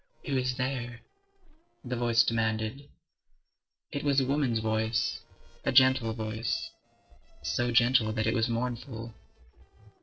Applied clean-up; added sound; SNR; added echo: neural separator model SepFormer DNS4.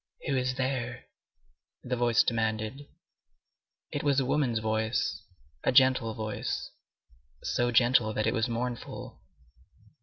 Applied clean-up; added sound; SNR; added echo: none; none; none; none.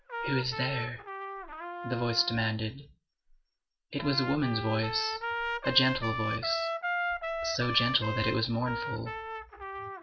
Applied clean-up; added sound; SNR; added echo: none; Trumpet; 4 dB; reverberation time 0.2 s.